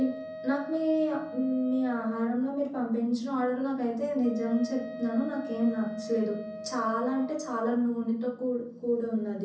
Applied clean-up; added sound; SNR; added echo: none; Wind instrument, woodwind instrument; 14 dB; reverberation time 0.6 s.